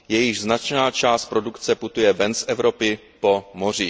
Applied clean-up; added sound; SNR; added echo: none; none; none; none.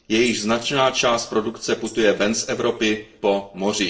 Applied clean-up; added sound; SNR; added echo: neural separator model SepFormer DNS4.